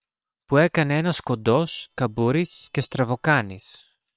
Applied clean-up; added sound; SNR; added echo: neural separator model SepFormer WHAM!.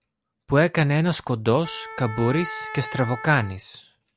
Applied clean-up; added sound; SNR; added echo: none; Wind instrument, woodwind instrument; 12 dB; none.